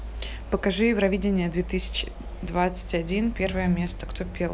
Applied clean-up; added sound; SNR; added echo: none; none; none; none.